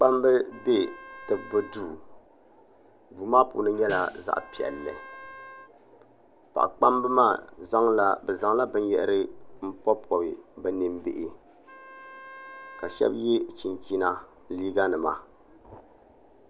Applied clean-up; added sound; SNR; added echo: none; Wind instrument, woodwind instrument + Snare drum; 18 dB; none.